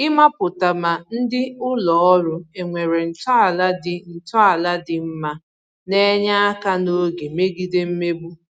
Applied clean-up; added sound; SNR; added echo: none; none; none; none.